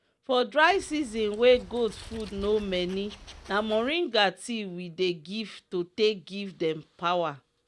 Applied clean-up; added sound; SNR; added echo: none; Wild animals; 18 dB; none.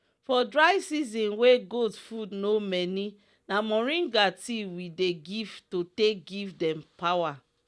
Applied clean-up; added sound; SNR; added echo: none; none; none; none.